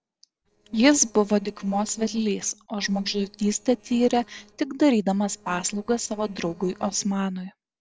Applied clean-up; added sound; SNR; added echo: neural separator model SepFormer DNS4.